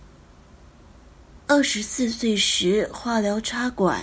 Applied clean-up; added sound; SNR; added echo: none; none; none; none.